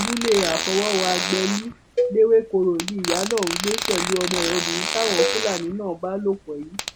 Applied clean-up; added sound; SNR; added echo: none; Fart + Cowbell; 3 dB; none.